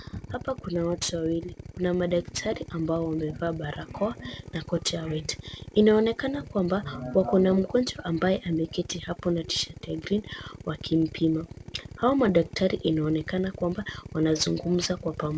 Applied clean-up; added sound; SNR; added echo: none; Drill; 15 dB; none.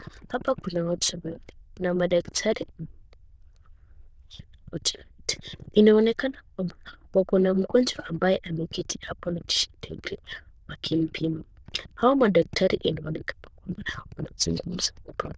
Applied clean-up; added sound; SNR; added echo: neural diffusion model UNIVERSE++.